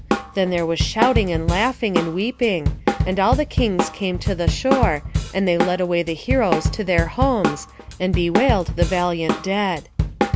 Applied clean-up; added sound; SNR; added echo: none; Drum kit; 2 dB; none.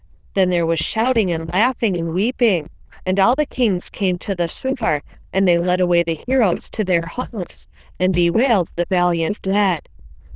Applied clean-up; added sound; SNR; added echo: neural diffusion model UNIVERSE++.